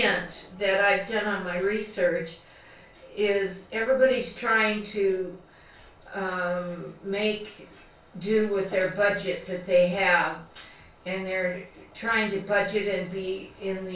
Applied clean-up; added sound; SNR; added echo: none; none; none; reverberation time 0.3 s.